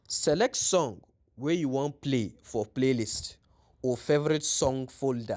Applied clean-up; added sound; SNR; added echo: none; none; none; none.